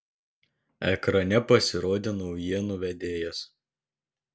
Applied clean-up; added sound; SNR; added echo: none; none; none; none.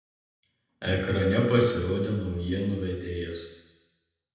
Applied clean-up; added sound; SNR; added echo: none; none; none; reverberation time 1.1 s.